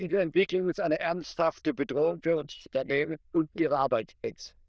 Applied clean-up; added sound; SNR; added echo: neural diffusion model UNIVERSE++.